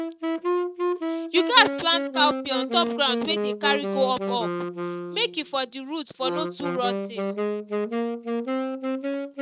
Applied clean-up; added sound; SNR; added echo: neural mask model RNNoise.